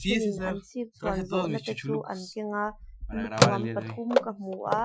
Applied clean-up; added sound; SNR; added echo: classical method Wiener filter.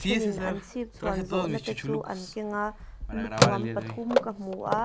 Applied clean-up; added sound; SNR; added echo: none; Telephone; -2 dB; none.